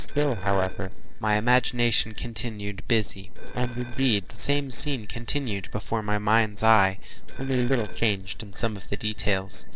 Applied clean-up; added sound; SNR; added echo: neural separator model SepFormer DNS4.